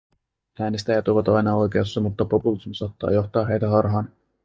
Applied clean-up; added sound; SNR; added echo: neural mask model DeepFilterNet 3.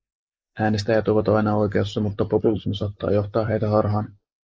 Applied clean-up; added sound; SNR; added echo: neural mask model Resemble Enhance denoiser.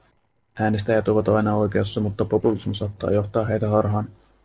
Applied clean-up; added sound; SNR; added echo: neural separator model SepFormer DNS4.